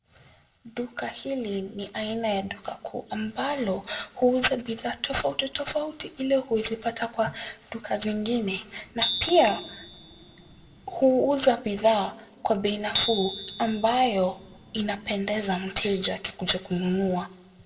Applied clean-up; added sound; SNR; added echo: none; Bicycle bell; 9 dB; reverberation time 0.6 s.